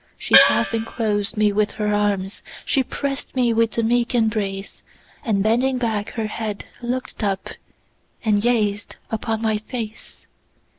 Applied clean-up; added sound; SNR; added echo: none; Gong; -2 dB; none.